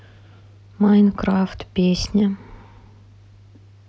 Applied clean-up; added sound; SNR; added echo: none; none; none; none.